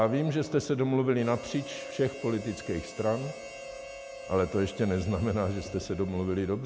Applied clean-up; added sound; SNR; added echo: none; Harmonica; 15 dB; none.